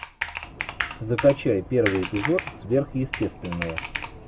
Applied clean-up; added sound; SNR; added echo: none; Computer keyboard; 8 dB; none.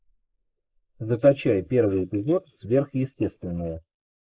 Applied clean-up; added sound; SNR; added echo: neural mask model Resemble Enhance denoiser.